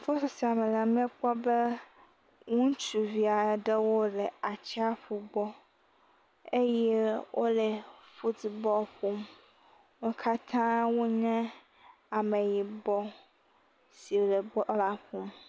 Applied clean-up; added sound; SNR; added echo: none; none; none; none.